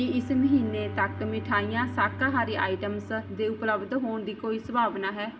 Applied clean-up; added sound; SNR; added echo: none; Bowed string instrument; 12 dB; reverberation time 1.6 s.